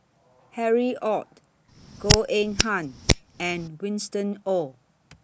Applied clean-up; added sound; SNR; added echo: none; Hands; -2 dB; none.